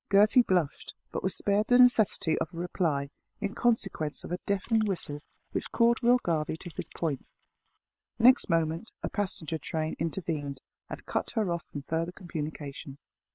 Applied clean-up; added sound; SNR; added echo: neural separator model SepFormer WHAM!.